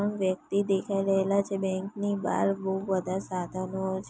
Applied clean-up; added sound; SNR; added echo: none; none; none; none.